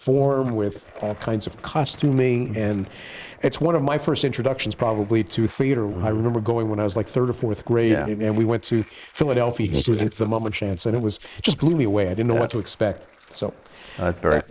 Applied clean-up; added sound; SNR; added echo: neural mask model Resemble Enhance denoiser.